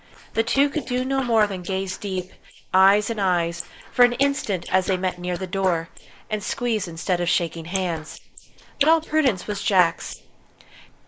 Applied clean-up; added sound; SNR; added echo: neural mask model Resemble Enhance denoiser.